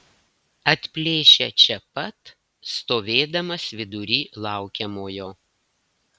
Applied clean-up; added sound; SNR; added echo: none; none; none; none.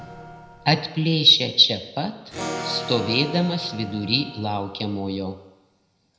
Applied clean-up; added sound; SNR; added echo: none; Electric guitar / Acoustic guitar; 13 dB; reverberation time 0.7 s.